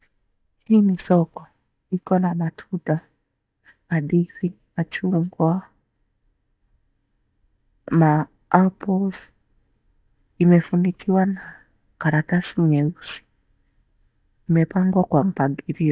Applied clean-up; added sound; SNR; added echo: neural mask model DeepFilterNet 3.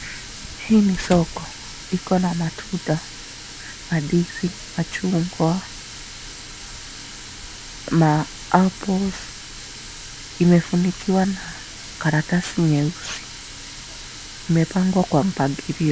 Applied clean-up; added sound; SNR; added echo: none; Squeak / Slam / Wood + Water tap, faucet; 13 dB; none.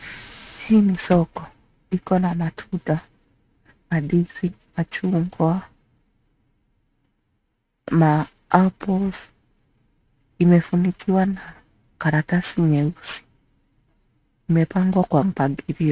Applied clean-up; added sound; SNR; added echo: neural mask model RNNoise.